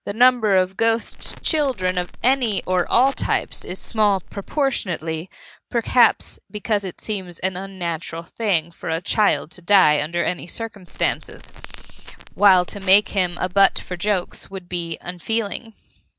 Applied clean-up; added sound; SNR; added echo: none; Crackle; 12 dB; none.